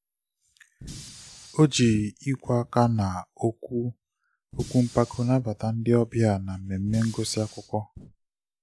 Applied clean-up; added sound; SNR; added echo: none; Fire; 19 dB; none.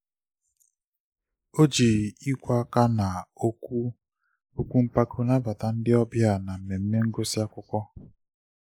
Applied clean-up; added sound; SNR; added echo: neural mask model Resemble Enhance denoiser.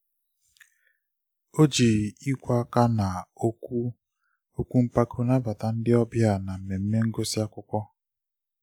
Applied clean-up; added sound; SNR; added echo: none; none; none; none.